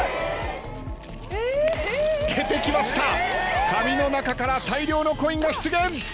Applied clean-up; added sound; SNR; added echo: none; none; none; none.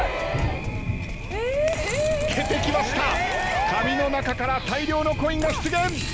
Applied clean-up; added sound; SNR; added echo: none; Thunder; 6 dB; none.